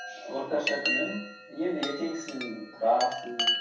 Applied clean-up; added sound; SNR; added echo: none; Chime; 3 dB; reverberation time 0.7 s.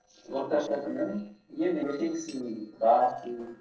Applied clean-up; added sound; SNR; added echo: neural separator model SepFormer DNS4.